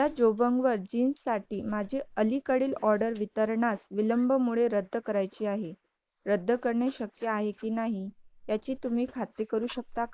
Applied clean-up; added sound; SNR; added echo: neural mask model Resemble Enhance denoiser.